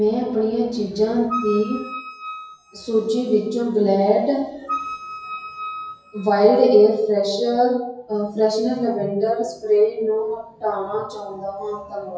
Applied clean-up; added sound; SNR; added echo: classical method WPE with log-MMSE.